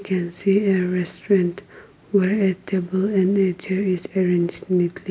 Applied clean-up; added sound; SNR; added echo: none; none; none; none.